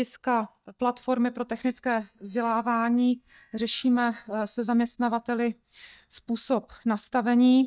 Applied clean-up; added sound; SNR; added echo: neural mask model DeepFilterNet 3.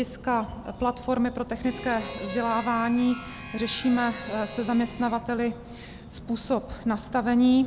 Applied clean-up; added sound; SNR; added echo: none; Harmonica + Insect; 14 dB; none.